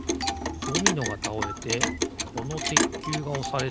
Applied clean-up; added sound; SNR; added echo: none; Clock; -3 dB; none.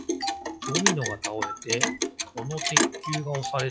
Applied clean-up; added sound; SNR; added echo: classical method log-MMSE.